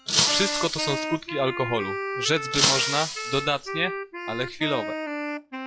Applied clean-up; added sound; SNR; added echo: classical method log-MMSE.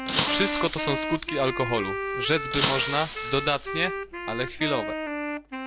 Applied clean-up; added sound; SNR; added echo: none; Wind instrument, woodwind instrument + Shatter; 0 dB; none.